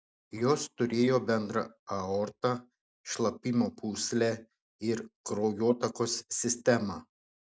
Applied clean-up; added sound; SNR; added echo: none; none; none; none.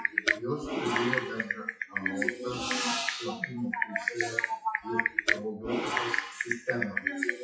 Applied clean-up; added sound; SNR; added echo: classical method WPE with log-MMSE.